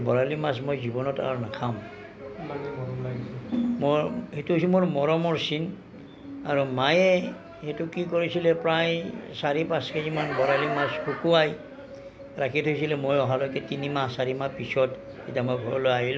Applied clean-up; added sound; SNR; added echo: none; none; none; none.